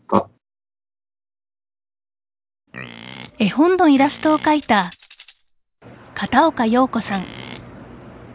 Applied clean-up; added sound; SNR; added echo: none; Tambourine + Livestock, farm animals, working animals; 18 dB; none.